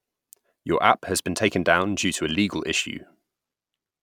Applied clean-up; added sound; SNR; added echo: none; none; none; none.